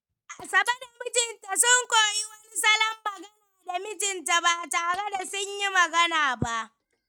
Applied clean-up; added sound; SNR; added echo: neural mask model RNNoise.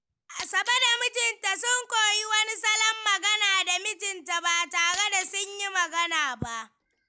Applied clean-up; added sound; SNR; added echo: none; Shatter; 20 dB; none.